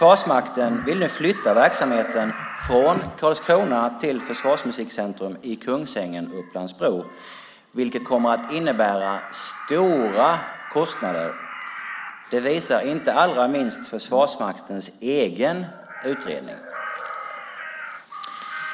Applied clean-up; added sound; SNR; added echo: none; Crow; 13 dB; none.